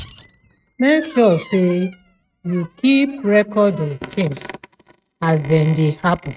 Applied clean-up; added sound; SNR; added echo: neural mask model RNNoise.